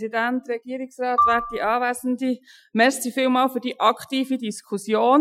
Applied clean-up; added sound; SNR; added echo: classical method Wiener filter.